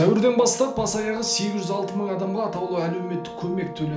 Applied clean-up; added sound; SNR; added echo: none; Brass instrument; 13 dB; reverberation time 0.4 s.